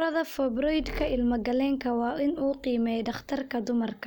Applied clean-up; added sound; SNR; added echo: neural mask model DeepFilterNet 3.